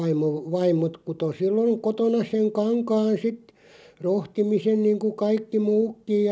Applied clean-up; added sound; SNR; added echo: none; none; none; none.